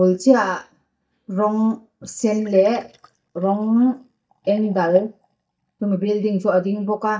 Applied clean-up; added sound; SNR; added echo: neural mask model DeepFilterNet 3.